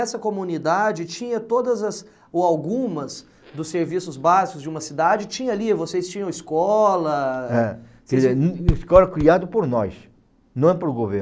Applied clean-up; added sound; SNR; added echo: none; none; none; none.